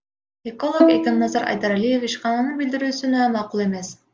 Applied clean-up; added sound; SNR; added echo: none; Bowed string instrument; 0 dB; none.